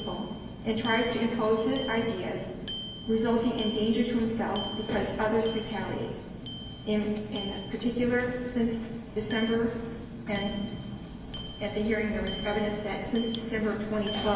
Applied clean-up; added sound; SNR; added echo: none; Bicycle bell; 15 dB; reverberation time 1.2 s.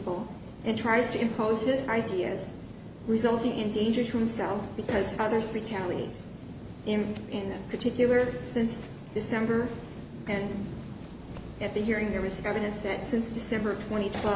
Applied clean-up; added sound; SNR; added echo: none; none; none; none.